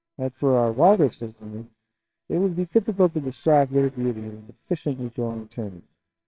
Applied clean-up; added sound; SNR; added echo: neural separator model SepFormer WHAMR!.